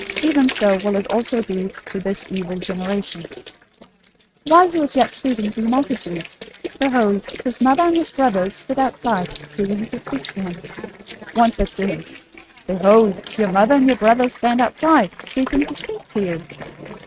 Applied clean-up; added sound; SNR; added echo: neural mask model RNNoise.